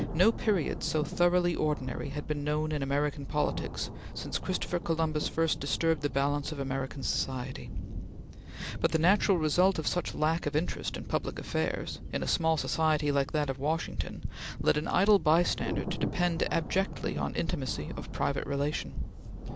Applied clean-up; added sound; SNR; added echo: none; Thunder; 9 dB; none.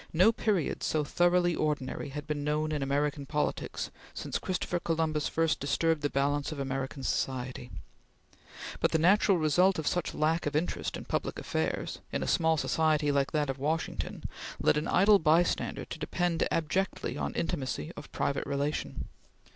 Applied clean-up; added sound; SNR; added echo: none; none; none; none.